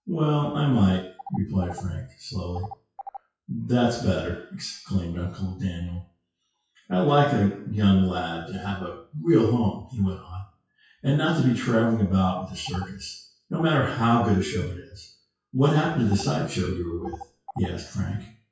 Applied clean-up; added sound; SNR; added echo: classical method WPE with log-MMSE.